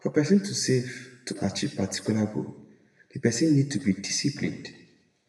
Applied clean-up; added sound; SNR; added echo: none; none; none; reverberation time 0.8 s.